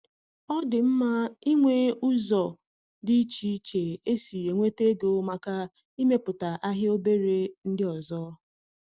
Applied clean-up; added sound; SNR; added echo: none; none; none; none.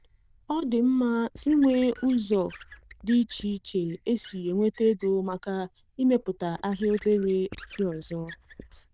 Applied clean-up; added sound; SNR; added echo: neural diffusion model UNIVERSE++.